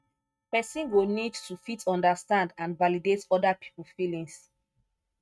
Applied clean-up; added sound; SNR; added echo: neural mask model RNNoise.